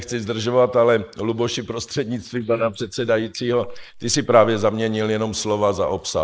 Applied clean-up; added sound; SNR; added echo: neural mask model Resemble Enhance denoiser.